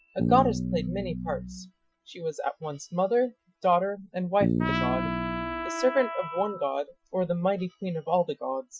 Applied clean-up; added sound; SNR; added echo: classical method Wiener filter.